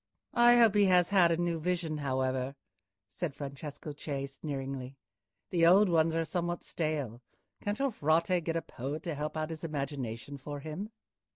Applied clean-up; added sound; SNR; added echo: none; none; none; none.